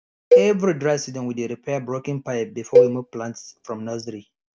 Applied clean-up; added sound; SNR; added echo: none; Cowbell; -3 dB; none.